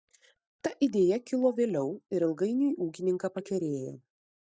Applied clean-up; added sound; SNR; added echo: neural mask model DeepFilterNet 3.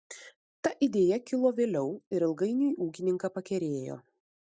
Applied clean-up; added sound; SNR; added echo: none; none; none; none.